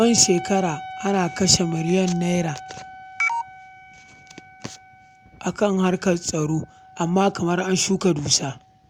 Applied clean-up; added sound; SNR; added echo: none; Wind instrument, woodwind instrument; 17 dB; none.